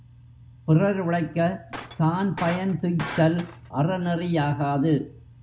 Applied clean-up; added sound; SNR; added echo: none; Shatter; 13 dB; none.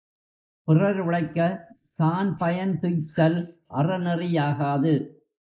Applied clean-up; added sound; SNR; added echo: neural mask model Resemble Enhance denoiser.